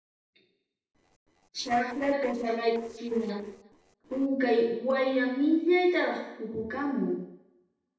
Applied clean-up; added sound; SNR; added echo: neural separator model SepFormer DNS4.